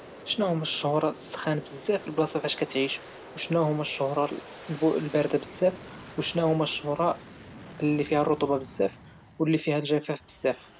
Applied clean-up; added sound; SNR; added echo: none; Aircraft; 17 dB; none.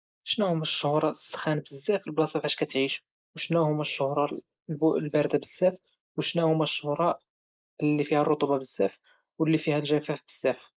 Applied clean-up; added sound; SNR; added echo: neural mask model Resemble Enhance denoiser.